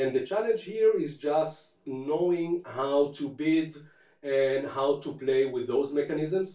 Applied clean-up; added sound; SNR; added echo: none; none; none; reverberation time 0.2 s.